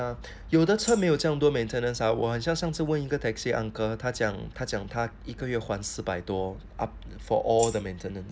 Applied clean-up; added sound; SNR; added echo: none; Tambourine; 12 dB; none.